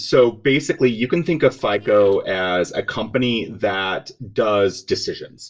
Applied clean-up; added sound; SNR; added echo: neural separator model SepFormer DNS4.